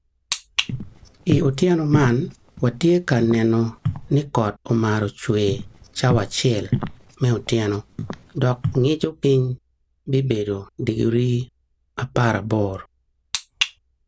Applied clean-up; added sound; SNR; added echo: none; Walk, footsteps; 8 dB; none.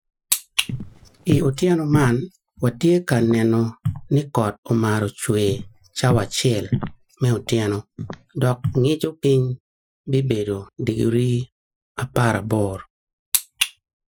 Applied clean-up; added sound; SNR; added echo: classical method Wiener filter.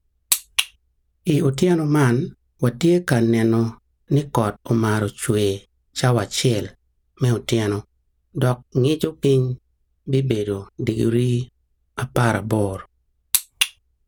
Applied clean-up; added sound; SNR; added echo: none; none; none; none.